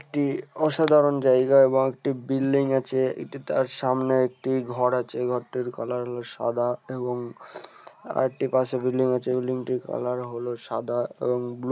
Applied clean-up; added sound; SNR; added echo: none; none; none; none.